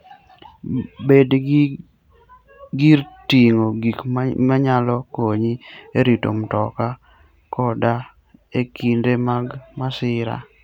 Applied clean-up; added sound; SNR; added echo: none; none; none; none.